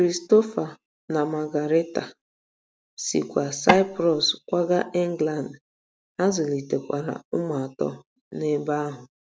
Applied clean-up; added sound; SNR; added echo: none; Tap / Wood; -1 dB; none.